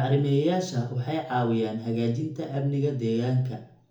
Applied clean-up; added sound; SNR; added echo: none; none; none; reverberation time 0.6 s.